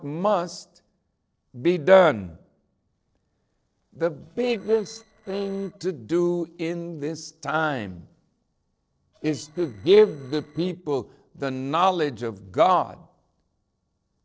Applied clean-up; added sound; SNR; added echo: neural separator model SepFormer DNS4.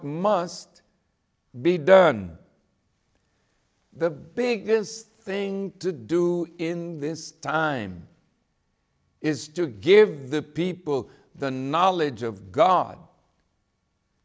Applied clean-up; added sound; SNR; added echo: none; none; none; none.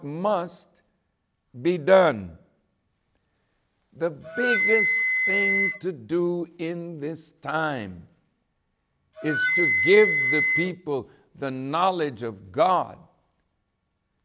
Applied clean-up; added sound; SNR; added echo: none; Wind instrument, woodwind instrument; 0 dB; none.